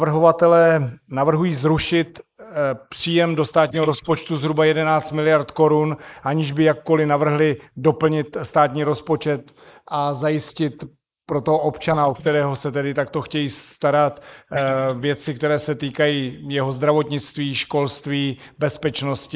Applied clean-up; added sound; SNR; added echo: neural mask model Resemble Enhance denoiser.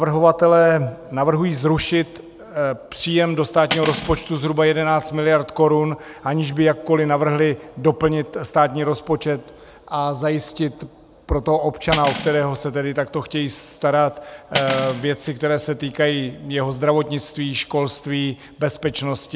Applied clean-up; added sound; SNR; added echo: none; Cutlery, silverware; 12 dB; none.